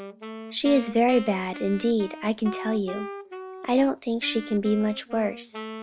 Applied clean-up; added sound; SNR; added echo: none; Wind instrument, woodwind instrument; 13 dB; none.